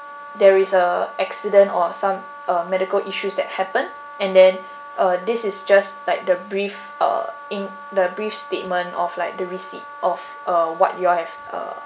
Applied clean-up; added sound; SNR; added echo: none; Wind instrument, woodwind instrument; 16 dB; none.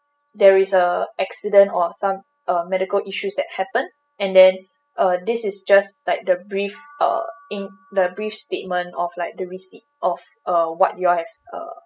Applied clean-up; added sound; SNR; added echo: classical method spectral subtraction.